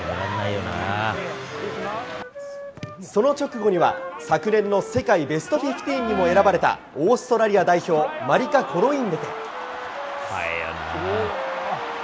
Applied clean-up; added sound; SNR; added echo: none; Wind instrument, woodwind instrument; 16 dB; none.